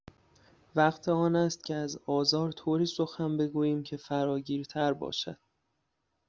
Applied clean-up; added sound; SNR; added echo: none; none; none; none.